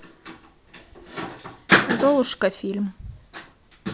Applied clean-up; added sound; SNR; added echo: none; none; none; none.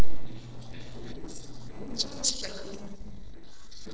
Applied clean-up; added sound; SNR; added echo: neural separator model SepFormer DNS4.